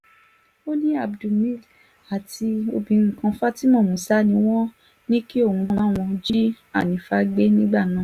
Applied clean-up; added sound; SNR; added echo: none; none; none; none.